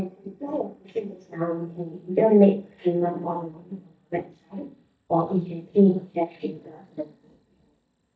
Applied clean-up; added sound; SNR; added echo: neural mask model DeepFilterNet 3.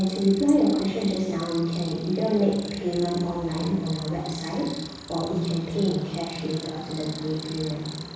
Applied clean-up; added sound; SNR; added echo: none; Cricket; 15 dB; reverberation time 1.1 s.